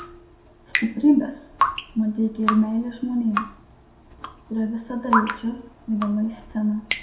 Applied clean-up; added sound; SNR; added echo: none; Drip; 5 dB; reverberation time 0.5 s.